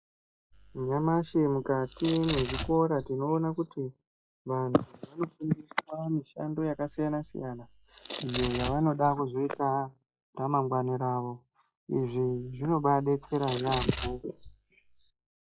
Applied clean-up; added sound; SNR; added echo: classical method log-MMSE.